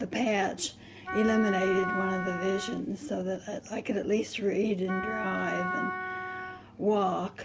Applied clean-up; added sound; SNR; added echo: none; Wind instrument, woodwind instrument; 5 dB; none.